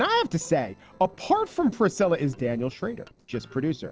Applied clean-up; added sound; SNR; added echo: neural separator model SepFormer DNS4.